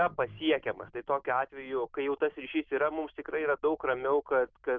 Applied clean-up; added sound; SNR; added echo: neural diffusion model UNIVERSE++.